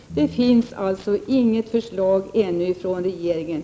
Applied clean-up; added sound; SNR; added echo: none; Piano; 19 dB; none.